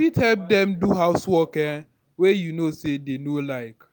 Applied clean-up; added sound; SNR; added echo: none; none; none; none.